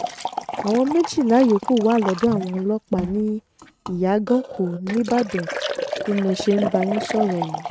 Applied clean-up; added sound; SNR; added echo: neural mask model RNNoise.